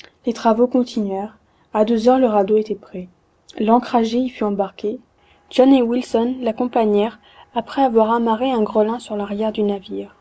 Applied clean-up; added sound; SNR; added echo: none; none; none; none.